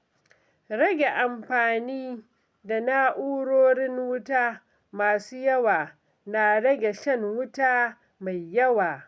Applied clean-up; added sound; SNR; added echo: none; none; none; none.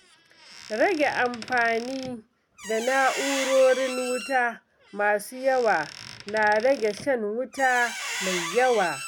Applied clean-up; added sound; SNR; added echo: none; Squeak; 11 dB; none.